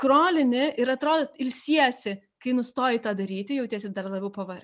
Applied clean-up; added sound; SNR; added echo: none; none; none; none.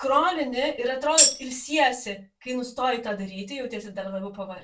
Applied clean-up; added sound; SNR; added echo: none; Tambourine; -5 dB; reverberation time 0.2 s.